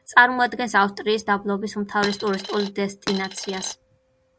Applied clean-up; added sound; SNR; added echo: none; Coin (dropping); 10 dB; none.